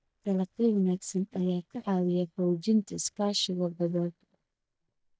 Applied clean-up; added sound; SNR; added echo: neural mask model DeepFilterNet 3.